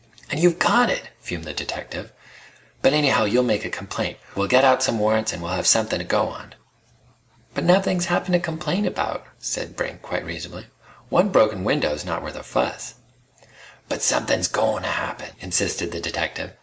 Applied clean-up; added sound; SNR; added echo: none; none; none; none.